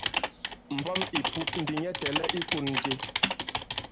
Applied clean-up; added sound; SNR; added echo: none; Typing; -3 dB; none.